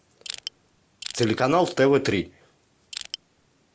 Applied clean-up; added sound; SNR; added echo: none; Crushing; 12 dB; none.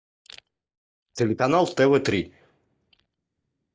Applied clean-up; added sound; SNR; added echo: neural mask model DeepFilterNet 3.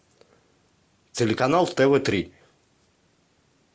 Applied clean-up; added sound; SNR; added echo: none; none; none; none.